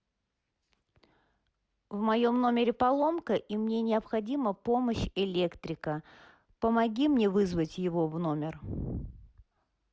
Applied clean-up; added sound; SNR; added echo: none; none; none; none.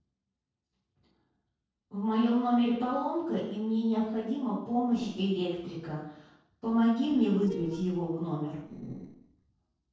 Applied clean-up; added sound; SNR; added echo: neural separator model SepFormer DNS4.